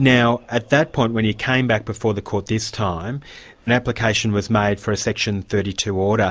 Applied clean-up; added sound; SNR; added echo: none; none; none; none.